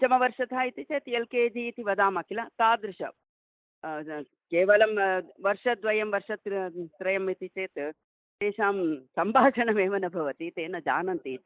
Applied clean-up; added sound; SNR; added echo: neural mask model Resemble Enhance denoiser.